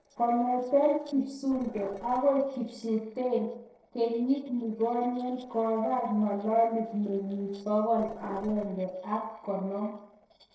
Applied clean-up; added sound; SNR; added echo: neural separator model SepFormer DNS4.